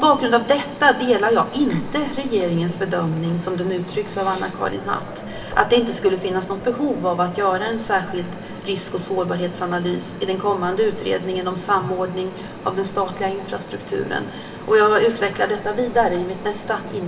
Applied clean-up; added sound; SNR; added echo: none; Mechanisms; 13 dB; reverberation time 0.8 s.